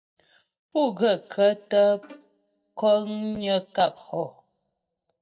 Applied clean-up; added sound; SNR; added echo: neural mask model DeepFilterNet 3.